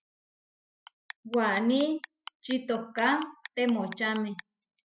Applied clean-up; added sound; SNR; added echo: classical method spectral subtraction.